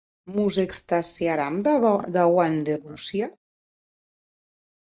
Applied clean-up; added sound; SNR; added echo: neural mask model DeepFilterNet 3.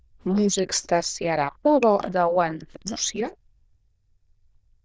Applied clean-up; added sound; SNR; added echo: neural diffusion model UNIVERSE++.